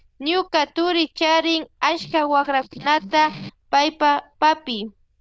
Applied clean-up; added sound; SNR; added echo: neural diffusion model UNIVERSE++.